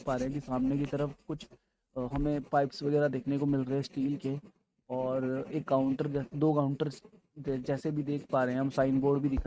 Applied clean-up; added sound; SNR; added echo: neural mask model RNNoise.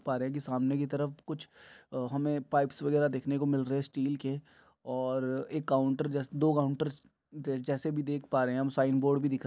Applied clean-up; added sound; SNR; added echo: none; none; none; none.